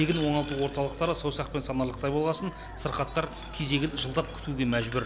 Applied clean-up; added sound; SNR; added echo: none; Glass + Growling; 12 dB; none.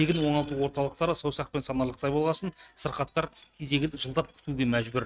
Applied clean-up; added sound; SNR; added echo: neural mask model RNNoise.